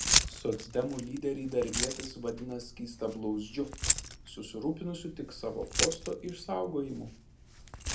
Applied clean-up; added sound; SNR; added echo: none; Keys jangling; -1 dB; reverberation time 0.3 s.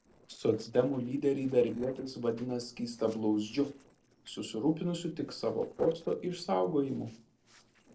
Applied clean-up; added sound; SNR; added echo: neural separator model SepFormer DNS4.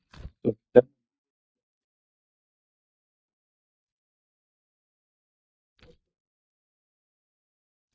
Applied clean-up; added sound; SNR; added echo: neural mask model DeepFilterNet 3.